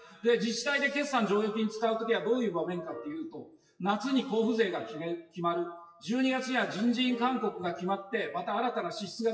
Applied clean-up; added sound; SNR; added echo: classical method WPE with log-MMSE.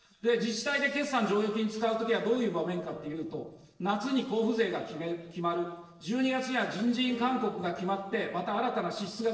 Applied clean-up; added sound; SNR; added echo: neural separator model SepFormer DNS4.